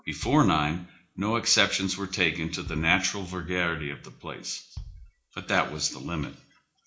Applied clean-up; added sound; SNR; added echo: none; Bass drum; 19 dB; reverberation time 0.4 s.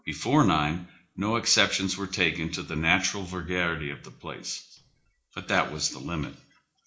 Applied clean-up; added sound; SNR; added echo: neural separator model SepFormer DNS4.